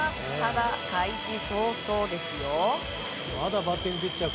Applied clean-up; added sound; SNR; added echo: none; none; none; none.